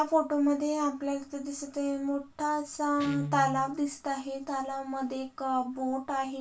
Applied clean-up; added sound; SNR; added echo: none; Guitar; 16 dB; reverberation time 0.2 s.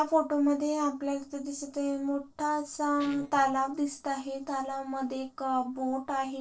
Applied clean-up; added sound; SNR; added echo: neural separator model SepFormer DNS4.